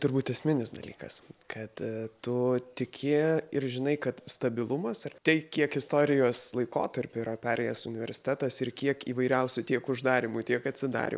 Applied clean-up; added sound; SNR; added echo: none; none; none; none.